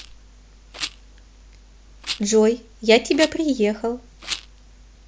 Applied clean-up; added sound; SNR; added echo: none; Rattle; 14 dB; none.